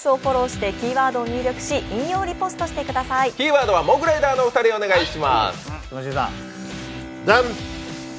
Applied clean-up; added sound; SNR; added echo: none; Bowed string instrument; 16 dB; none.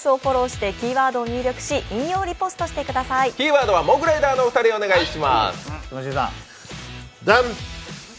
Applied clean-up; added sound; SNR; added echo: none; none; none; none.